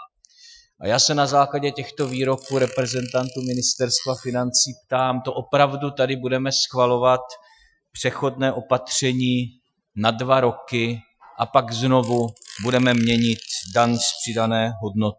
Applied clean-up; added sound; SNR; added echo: classical method Wiener filter.